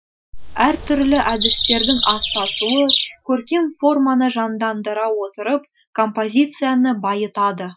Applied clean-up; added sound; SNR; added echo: classical method Wiener filter.